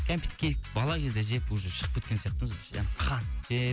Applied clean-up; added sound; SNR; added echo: none; none; none; none.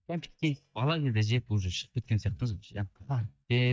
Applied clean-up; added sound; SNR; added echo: neural mask model DeepFilterNet 3.